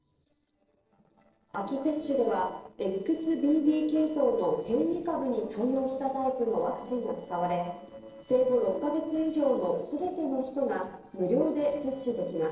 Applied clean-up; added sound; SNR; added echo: neural separator model SepFormer DNS4.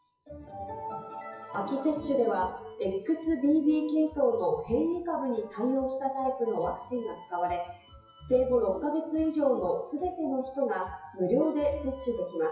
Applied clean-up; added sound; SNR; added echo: classical method WPE with log-MMSE.